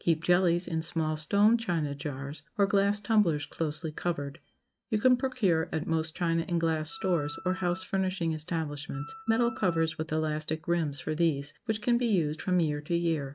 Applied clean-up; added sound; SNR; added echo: neural mask model RNNoise.